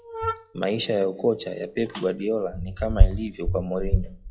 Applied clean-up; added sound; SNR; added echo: classical method log-MMSE.